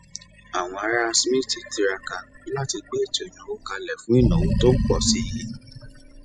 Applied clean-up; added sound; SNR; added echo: classical method spectral subtraction.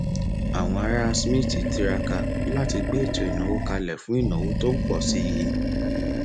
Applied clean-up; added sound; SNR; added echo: none; Animal; -3 dB; none.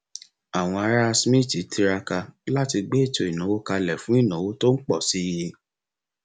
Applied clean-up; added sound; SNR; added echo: none; none; none; none.